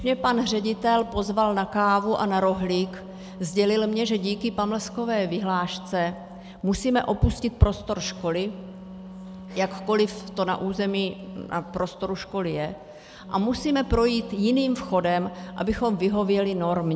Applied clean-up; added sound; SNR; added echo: none; Wind instrument, woodwind instrument; 16 dB; none.